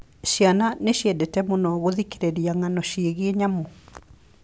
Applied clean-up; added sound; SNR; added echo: none; none; none; none.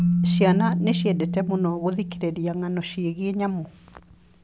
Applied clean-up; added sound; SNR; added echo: none; Keyboard (musical); 1 dB; none.